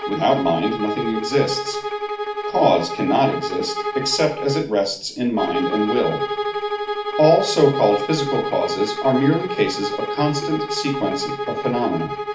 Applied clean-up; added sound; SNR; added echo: none; Bowed string instrument; 5 dB; reverberation time 0.4 s.